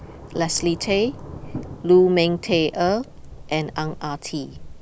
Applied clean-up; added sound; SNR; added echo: none; Thunder / Rain; 14 dB; none.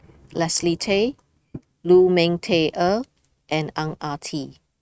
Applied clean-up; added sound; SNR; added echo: neural mask model RNNoise.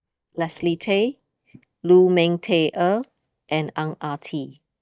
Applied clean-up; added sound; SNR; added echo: neural mask model DeepFilterNet 3.